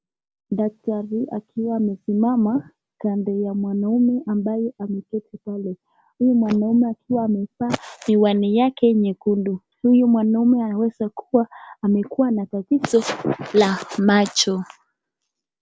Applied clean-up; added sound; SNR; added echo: none; none; none; none.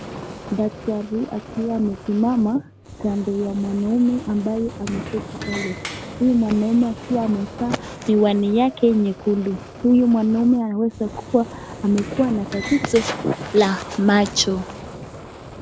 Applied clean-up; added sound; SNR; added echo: none; Fire + Sliding door; 14 dB; none.